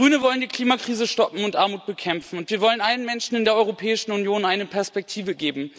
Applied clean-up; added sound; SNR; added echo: none; none; none; none.